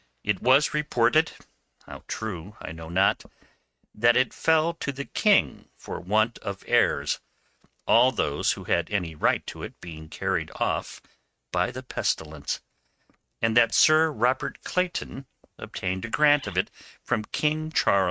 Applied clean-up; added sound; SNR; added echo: neural mask model RNNoise.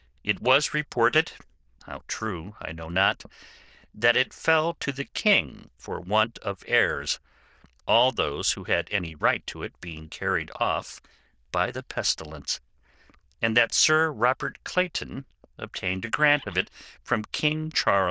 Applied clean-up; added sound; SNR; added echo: neural diffusion model UNIVERSE++.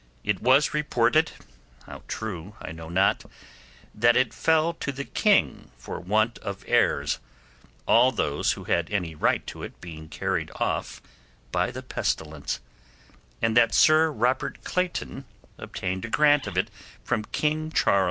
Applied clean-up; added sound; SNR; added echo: none; Bird; 18 dB; none.